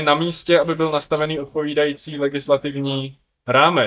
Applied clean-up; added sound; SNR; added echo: neural mask model DeepFilterNet 3.